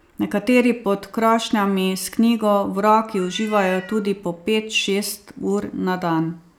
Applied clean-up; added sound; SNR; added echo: none; Meow; 19 dB; none.